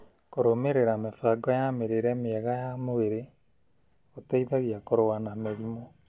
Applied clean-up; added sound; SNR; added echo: none; none; none; none.